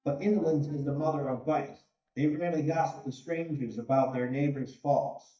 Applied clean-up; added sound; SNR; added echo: neural mask model DeepFilterNet 3.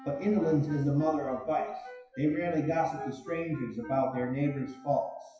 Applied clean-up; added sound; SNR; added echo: classical method WPE with log-MMSE.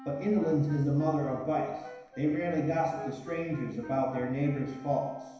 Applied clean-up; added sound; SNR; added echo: none; Wind instrument, woodwind instrument; 17 dB; reverberation time 1.0 s.